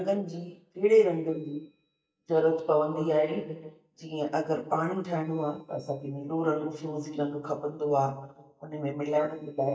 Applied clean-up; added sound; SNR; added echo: neural mask model DeepFilterNet 3.